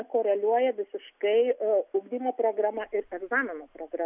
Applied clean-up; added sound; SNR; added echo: none; none; none; none.